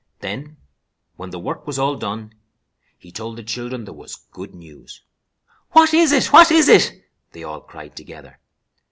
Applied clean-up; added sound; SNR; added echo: none; none; none; none.